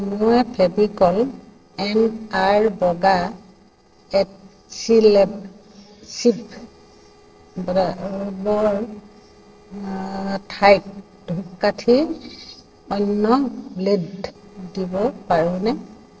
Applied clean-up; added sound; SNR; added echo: neural separator model SepFormer DNS4.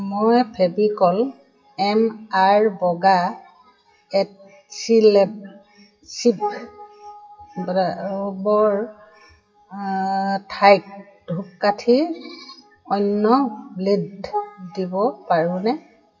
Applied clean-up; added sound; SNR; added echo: classical method WPE with log-MMSE.